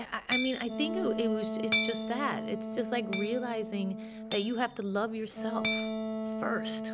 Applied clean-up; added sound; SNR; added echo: none; Hammer + Wind instrument, woodwind instrument; 0 dB; none.